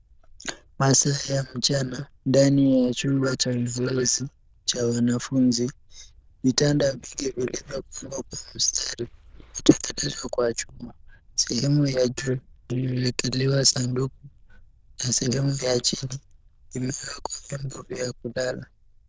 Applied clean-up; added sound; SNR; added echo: neural diffusion model UNIVERSE++.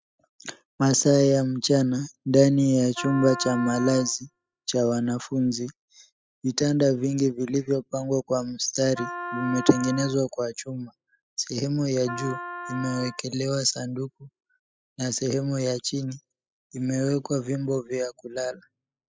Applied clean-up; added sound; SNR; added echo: classical method spectral subtraction.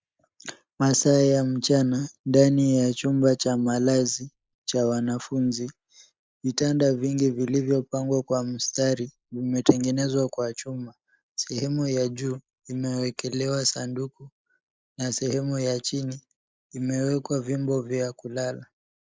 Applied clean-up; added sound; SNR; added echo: neural mask model Resemble Enhance denoiser.